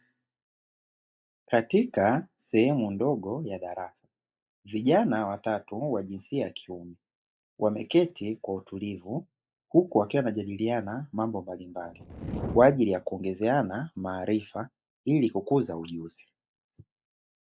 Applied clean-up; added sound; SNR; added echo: neural mask model DeepFilterNet 3.